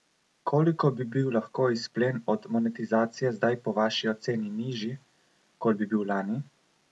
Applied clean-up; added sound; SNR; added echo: none; none; none; none.